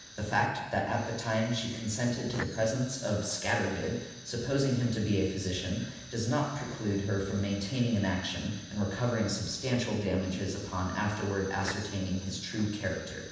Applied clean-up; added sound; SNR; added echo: none; Fire; 16 dB; reverberation time 1.1 s.